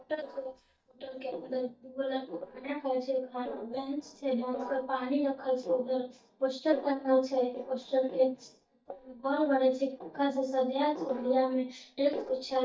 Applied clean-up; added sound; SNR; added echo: neural mask model DeepFilterNet 3.